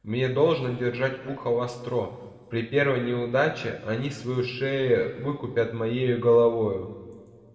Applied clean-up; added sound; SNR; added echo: none; none; none; reverberation time 1.8 s.